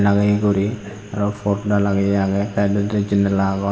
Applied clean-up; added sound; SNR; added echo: none; none; none; reverberation time 2.5 s.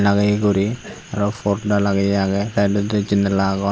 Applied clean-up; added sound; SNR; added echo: none; none; none; none.